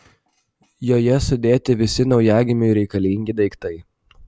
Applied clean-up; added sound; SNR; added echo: none; none; none; none.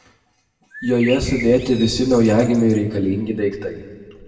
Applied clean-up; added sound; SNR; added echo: none; Bird; 16 dB; reverberation time 1.5 s.